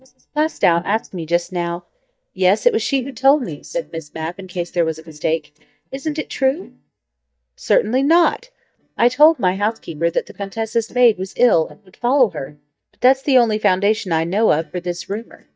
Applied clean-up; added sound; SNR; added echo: neural mask model DeepFilterNet 3.